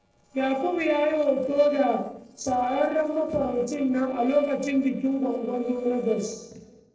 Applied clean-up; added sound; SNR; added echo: neural separator model SepFormer DNS4.